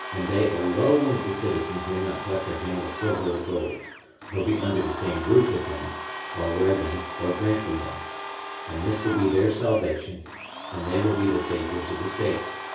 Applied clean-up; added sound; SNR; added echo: none; Domestic sounds, home sounds; 8 dB; reverberation time 0.6 s.